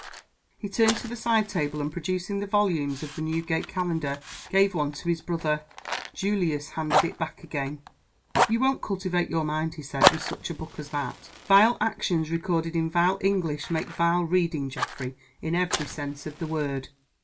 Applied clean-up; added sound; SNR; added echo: none; Fire; 7 dB; reverberation time 0.2 s.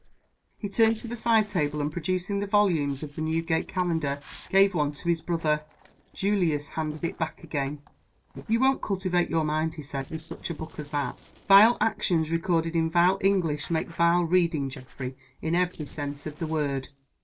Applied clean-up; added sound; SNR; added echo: neural separator model SepFormer DNS4.